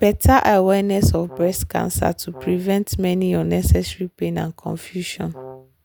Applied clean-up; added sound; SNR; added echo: none; Brass instrument; 20 dB; none.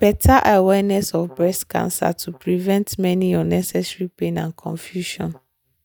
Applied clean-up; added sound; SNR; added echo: neural mask model DeepFilterNet 3.